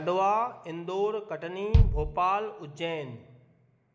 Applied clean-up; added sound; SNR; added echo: none; Bass drum; -3 dB; none.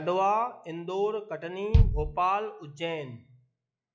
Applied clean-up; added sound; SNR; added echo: classical method log-MMSE.